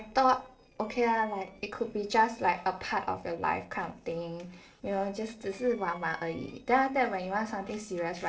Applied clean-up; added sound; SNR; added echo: neural separator model SepFormer DNS4.